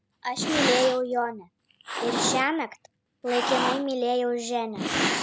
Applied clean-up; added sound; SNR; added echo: none; Cat; 3 dB; none.